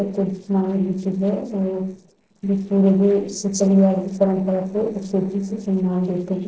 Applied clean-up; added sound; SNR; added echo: neural separator model SepFormer DNS4.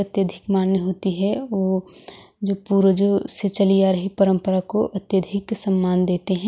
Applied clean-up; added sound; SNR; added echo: none; none; none; none.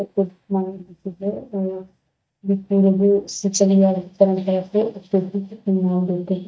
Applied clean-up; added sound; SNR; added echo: neural mask model DeepFilterNet 3.